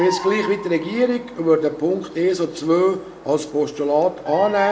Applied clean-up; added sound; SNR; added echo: none; Bird vocalization, bird call, bird song; 14 dB; reverberation time 0.9 s.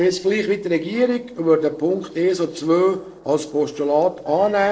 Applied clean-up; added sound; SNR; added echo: neural separator model SepFormer DNS4.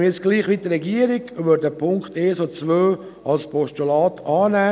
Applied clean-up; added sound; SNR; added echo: none; none; none; none.